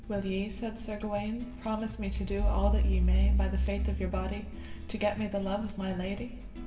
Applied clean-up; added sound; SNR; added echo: none; Acoustic guitar; 18 dB; reverberation time 1.6 s.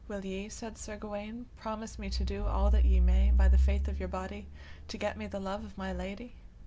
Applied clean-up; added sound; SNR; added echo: none; none; none; none.